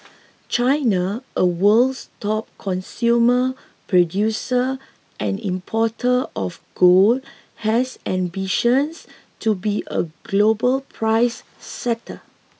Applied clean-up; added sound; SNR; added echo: none; none; none; none.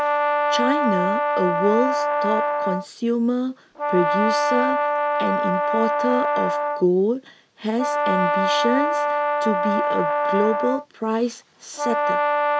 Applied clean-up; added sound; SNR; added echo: none; Brass instrument; -3 dB; none.